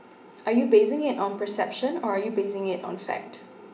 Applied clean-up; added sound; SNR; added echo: none; none; none; reverberation time 0.9 s.